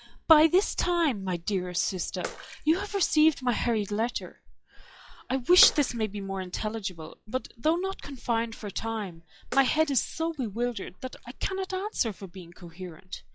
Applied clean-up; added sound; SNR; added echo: classical method log-MMSE.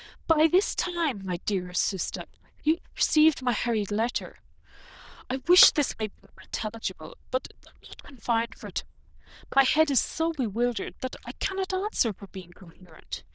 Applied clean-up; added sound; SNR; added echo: neural diffusion model UNIVERSE++.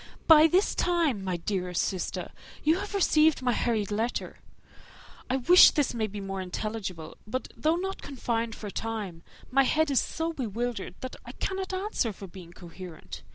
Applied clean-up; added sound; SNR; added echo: none; none; none; none.